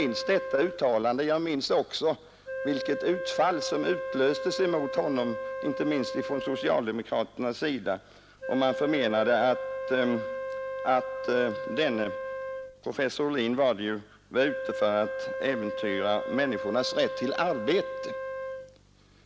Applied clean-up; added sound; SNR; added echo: none; Wind instrument, woodwind instrument; 7 dB; none.